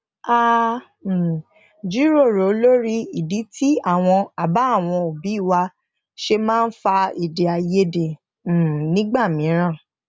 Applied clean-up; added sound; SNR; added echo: none; none; none; none.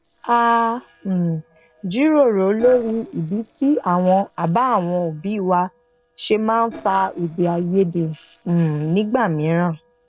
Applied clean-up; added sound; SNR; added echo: neural separator model SepFormer DNS4.